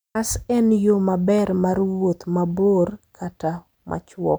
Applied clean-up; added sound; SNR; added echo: none; none; none; none.